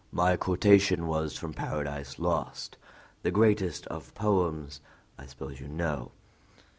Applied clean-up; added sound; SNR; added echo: none; none; none; none.